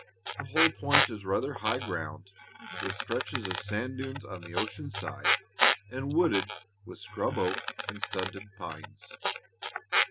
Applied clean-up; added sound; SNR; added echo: none; Squeak; -1 dB; none.